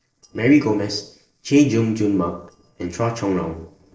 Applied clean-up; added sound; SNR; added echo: neural separator model SepFormer DNS4.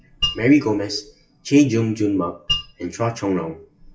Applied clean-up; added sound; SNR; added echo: classical method WPE with log-MMSE.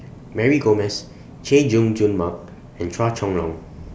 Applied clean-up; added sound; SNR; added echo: none; none; none; none.